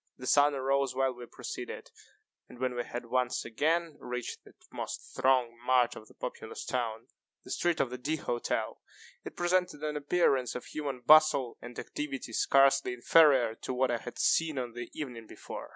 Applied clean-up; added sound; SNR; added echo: none; none; none; none.